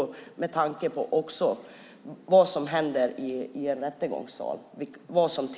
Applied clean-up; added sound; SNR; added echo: none; none; none; none.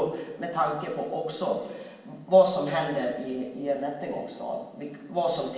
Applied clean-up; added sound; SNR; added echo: none; none; none; reverberation time 1.0 s.